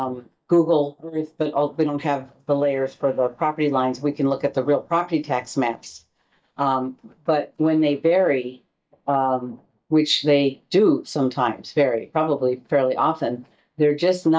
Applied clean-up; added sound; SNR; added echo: neural mask model DeepFilterNet 3.